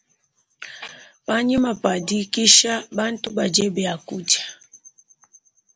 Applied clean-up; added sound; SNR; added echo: none; none; none; none.